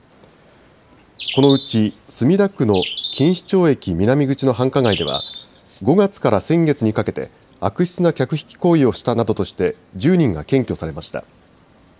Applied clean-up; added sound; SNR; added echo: none; Bird; 11 dB; none.